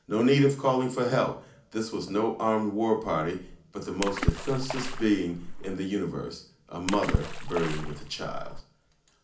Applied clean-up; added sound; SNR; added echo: none; Water / Splash, splatter; 3 dB; reverberation time 0.4 s.